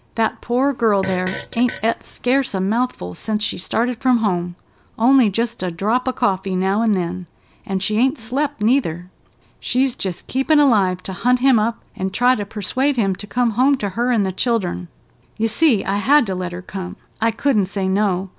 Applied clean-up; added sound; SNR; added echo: none; Fart; 13 dB; none.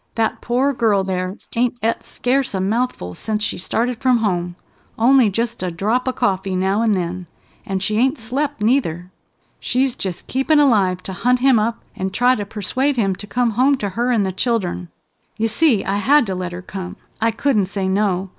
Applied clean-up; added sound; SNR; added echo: neural mask model Resemble Enhance denoiser.